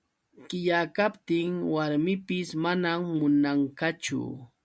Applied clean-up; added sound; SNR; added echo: none; none; none; none.